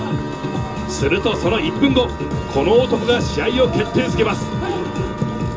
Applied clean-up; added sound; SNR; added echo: none; Wind instrument, woodwind instrument; 15 dB; reverberation time 0.2 s.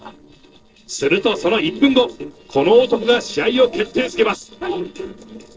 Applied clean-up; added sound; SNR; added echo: neural separator model SepFormer DNS4.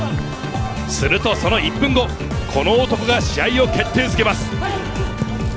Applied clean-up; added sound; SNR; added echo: none; none; none; none.